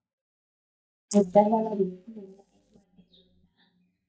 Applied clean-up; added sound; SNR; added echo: neural mask model DeepFilterNet 3.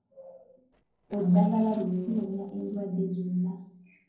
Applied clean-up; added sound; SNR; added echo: neural separator model SepFormer DNS4.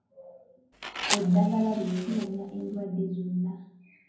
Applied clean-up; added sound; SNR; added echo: none; Fire; 6 dB; reverberation time 0.9 s.